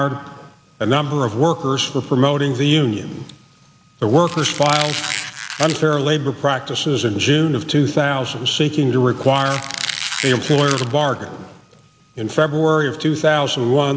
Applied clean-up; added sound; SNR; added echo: none; Squeak; 9 dB; none.